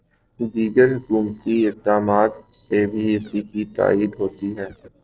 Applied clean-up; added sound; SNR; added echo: neural separator model SepFormer DNS4.